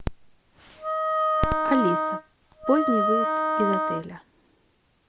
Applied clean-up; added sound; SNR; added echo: none; Wind instrument, woodwind instrument; -3 dB; none.